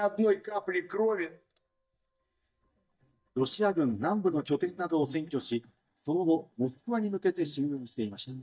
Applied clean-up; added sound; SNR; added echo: neural mask model DeepFilterNet 3.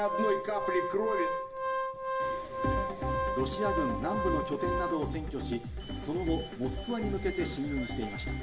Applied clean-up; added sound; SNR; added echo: none; Organ; 2 dB; reverberation time 0.7 s.